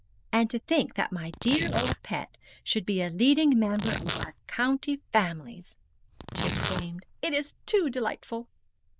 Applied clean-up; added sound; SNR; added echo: neural diffusion model UNIVERSE++.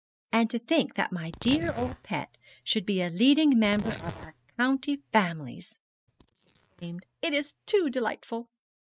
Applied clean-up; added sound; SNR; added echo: neural mask model RNNoise.